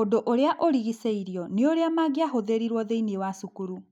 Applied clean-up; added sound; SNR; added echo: none; none; none; none.